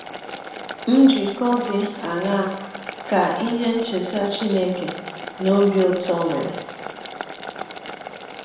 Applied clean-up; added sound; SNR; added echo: none; Boiling; 12 dB; reverberation time 1.0 s.